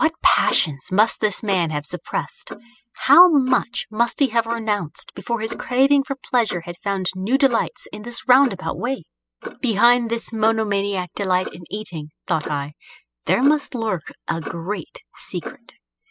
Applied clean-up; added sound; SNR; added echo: classical method spectral subtraction.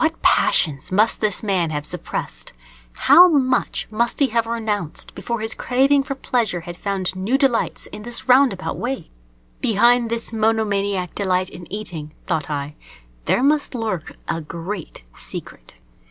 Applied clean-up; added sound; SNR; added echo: none; none; none; none.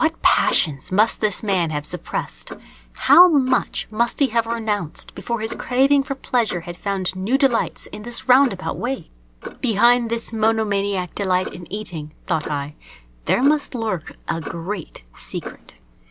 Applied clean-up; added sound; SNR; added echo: none; Clock; 18 dB; none.